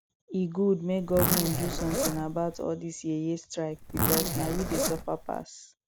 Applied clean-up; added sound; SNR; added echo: none; Zipper (clothing); 0 dB; none.